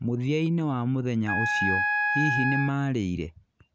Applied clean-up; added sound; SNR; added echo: none; Wind instrument, woodwind instrument; 0 dB; none.